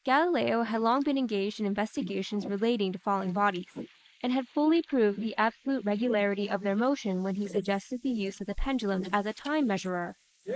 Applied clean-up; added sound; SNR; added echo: neural mask model Resemble Enhance denoiser.